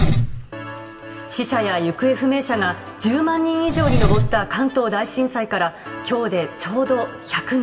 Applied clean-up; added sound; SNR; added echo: none; Engine; 3 dB; reverberation time 1.3 s.